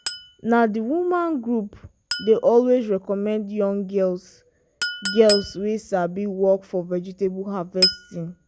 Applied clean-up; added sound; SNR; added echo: none; Chink, clink; 6 dB; none.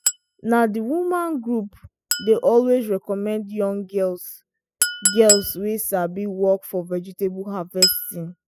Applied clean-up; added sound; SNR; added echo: classical method spectral subtraction.